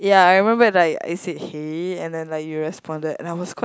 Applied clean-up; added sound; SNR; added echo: none; none; none; none.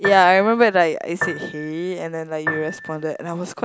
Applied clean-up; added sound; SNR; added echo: none; Piano; 11 dB; none.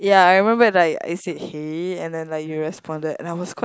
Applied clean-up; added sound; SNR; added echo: neural mask model Resemble Enhance denoiser.